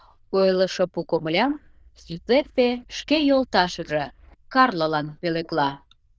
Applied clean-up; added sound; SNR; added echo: neural diffusion model UNIVERSE++.